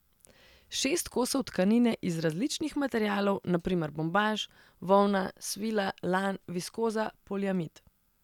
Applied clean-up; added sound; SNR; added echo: none; none; none; none.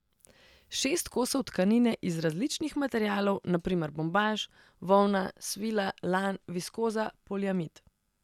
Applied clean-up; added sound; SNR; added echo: neural mask model DeepFilterNet 3.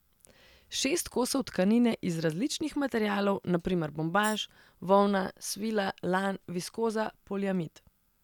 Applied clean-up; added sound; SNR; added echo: none; Tambourine; 14 dB; none.